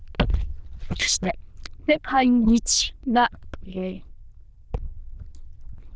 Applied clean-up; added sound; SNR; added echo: neural diffusion model UNIVERSE++.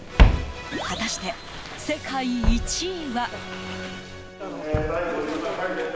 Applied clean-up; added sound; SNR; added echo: none; Walk, footsteps; -3 dB; none.